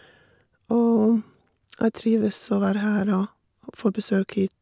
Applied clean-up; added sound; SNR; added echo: none; none; none; none.